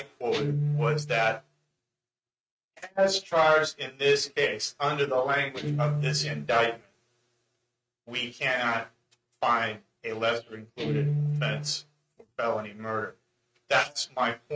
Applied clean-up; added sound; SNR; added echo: neural mask model RNNoise.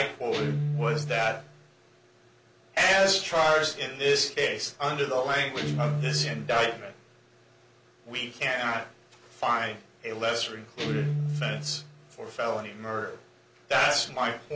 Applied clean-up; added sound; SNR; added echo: none; Guitar; 7 dB; none.